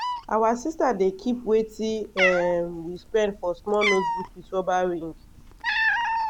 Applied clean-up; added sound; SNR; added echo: none; Cat; 4 dB; none.